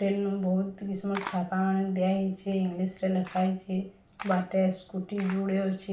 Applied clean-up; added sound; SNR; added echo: none; Camera; 17 dB; reverberation time 0.4 s.